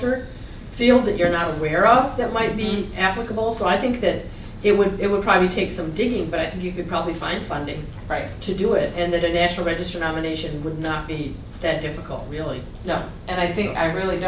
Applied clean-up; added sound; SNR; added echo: none; none; none; none.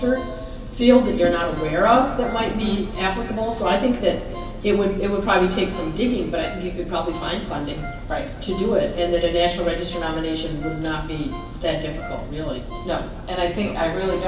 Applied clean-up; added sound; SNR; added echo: none; Ringtone; 20 dB; reverberation time 2.3 s.